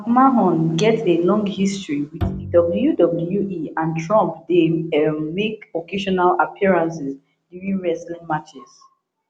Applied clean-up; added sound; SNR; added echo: none; Bowed string instrument; 10 dB; none.